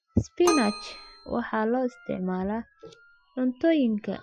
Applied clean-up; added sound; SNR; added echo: classical method Wiener filter.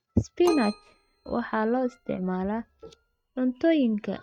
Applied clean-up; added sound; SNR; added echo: neural mask model RNNoise.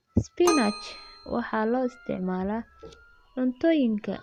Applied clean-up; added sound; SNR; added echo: none; Keyboard (musical); 11 dB; none.